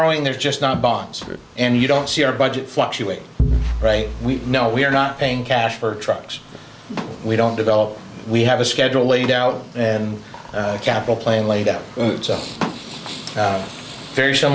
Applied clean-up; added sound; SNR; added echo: none; none; none; none.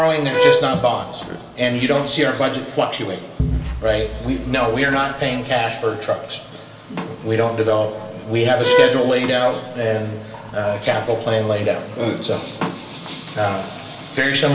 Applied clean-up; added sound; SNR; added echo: none; Bowed string instrument; 2 dB; reverberation time 2.0 s.